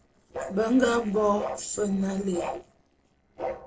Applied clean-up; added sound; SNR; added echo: neural separator model SepFormer DNS4.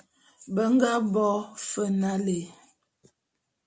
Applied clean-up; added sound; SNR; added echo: none; none; none; none.